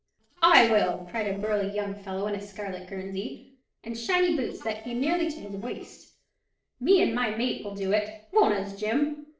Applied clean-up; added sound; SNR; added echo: neural separator model SepFormer DNS4.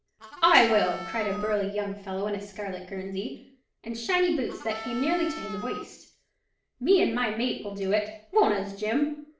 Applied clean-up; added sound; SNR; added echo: none; Harmonica; 12 dB; reverberation time 0.5 s.